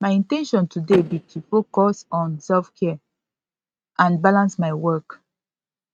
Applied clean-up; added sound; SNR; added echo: neural mask model RNNoise.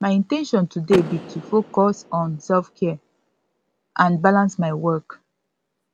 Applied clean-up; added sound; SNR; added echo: none; Door / Car; 16 dB; none.